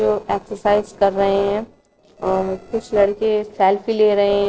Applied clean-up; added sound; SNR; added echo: neural separator model SepFormer DNS4.